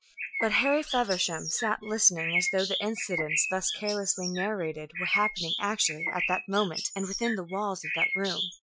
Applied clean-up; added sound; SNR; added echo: classical method Wiener filter.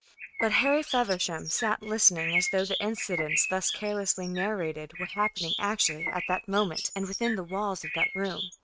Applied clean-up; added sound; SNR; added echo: neural mask model RNNoise.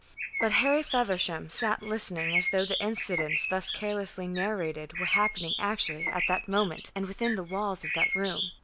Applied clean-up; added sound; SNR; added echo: none; Bird; 3 dB; none.